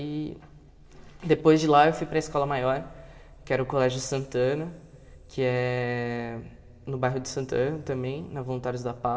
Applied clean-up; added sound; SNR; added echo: none; none; none; reverberation time 2.6 s.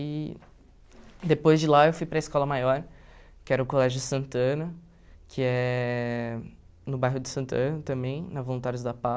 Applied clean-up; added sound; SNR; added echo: none; none; none; none.